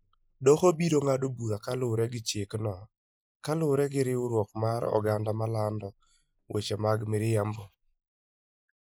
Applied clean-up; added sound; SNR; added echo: neural mask model Resemble Enhance denoiser.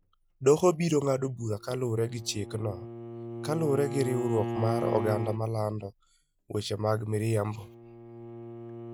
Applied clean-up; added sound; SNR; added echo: none; Bowed string instrument; 9 dB; none.